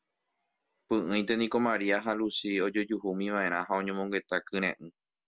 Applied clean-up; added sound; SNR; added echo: none; none; none; none.